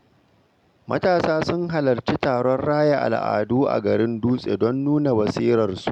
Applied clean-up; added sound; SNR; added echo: none; none; none; none.